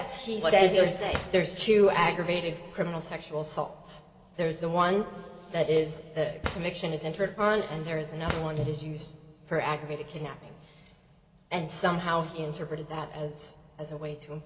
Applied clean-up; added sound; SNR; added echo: none; Drawer open or close; 11 dB; reverberation time 2.0 s.